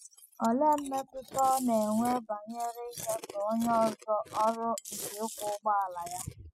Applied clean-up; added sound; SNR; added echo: classical method spectral subtraction.